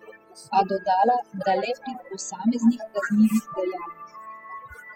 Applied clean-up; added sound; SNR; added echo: classical method spectral subtraction.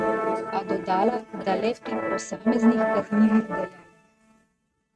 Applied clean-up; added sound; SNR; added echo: neural mask model RNNoise.